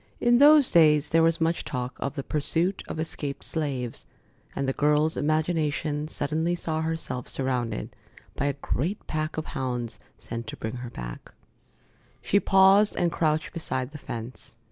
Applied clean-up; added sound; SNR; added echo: none; none; none; none.